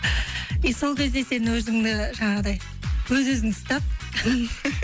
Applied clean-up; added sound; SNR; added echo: none; none; none; none.